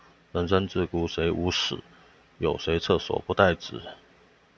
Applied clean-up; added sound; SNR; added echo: none; none; none; none.